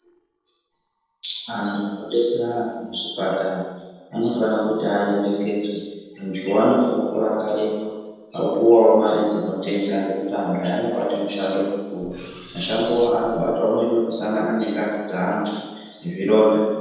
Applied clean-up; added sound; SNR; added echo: neural separator model SepFormer DNS4.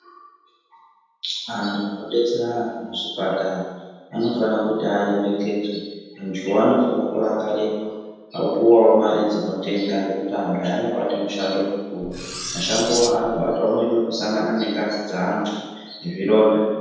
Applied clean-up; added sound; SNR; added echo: none; Cutlery, silverware; 8 dB; reverberation time 1.2 s.